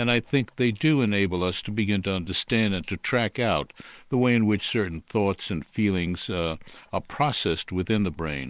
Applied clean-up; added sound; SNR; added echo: neural separator model SepFormer WHAM!.